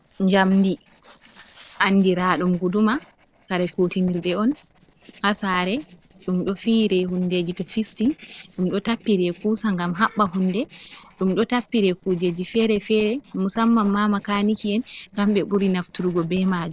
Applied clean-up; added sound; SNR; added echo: neural separator model SepFormer DNS4.